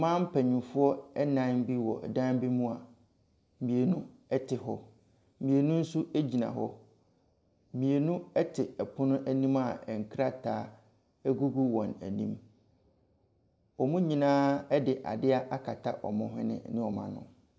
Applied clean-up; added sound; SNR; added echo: none; none; none; none.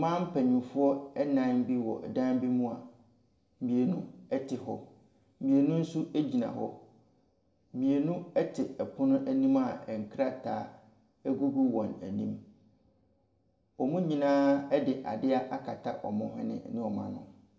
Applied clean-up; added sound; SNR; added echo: none; none; none; reverberation time 0.6 s.